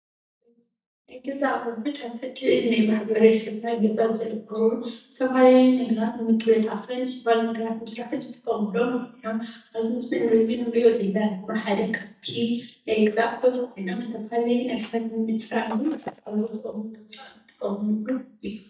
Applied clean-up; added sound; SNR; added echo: neural mask model DeepFilterNet 3.